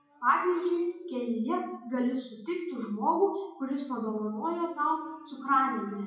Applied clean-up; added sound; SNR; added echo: classical method WPE with log-MMSE.